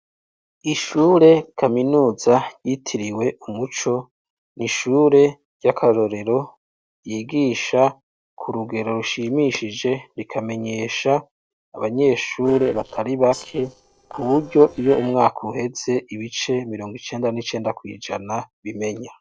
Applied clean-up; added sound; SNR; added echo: neural separator model SepFormer DNS4.